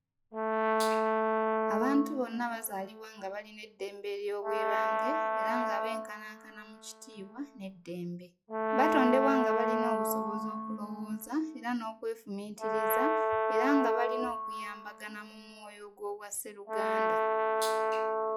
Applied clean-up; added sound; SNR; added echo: classical method log-MMSE.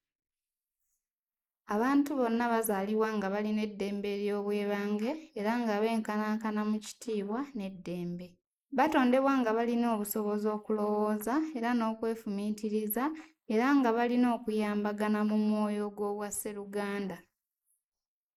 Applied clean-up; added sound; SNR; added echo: neural mask model Resemble Enhance denoiser.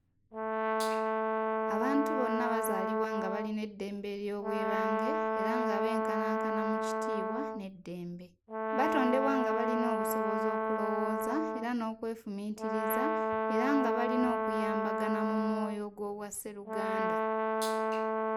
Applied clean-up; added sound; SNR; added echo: none; Brass instrument; -3 dB; none.